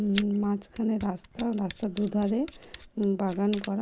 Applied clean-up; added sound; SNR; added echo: none; Camera; 15 dB; none.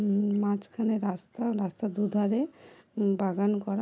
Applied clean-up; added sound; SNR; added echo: none; none; none; none.